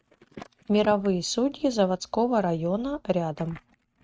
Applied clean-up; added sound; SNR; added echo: neural mask model RNNoise.